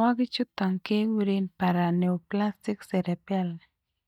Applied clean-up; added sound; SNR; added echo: neural mask model DeepFilterNet 3.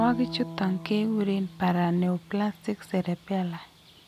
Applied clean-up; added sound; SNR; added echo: none; Bowed string instrument; 15 dB; none.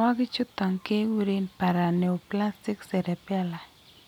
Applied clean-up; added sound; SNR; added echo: none; none; none; none.